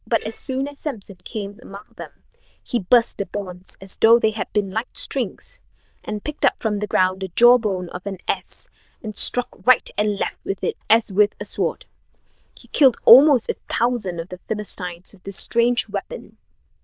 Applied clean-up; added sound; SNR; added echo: neural diffusion model UNIVERSE++.